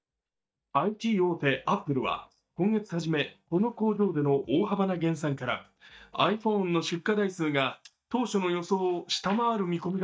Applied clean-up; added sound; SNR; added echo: neural mask model DeepFilterNet 3.